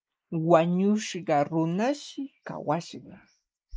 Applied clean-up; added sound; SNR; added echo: neural mask model Resemble Enhance denoiser.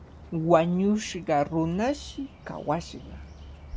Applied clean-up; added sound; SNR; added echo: none; Bird; 17 dB; none.